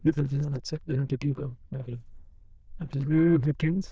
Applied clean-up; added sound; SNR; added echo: neural diffusion model UNIVERSE++.